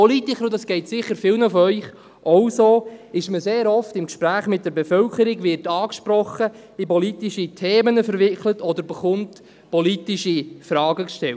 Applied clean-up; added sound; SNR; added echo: none; none; none; none.